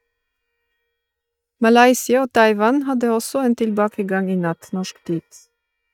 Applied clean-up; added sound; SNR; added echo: neural mask model DeepFilterNet 3.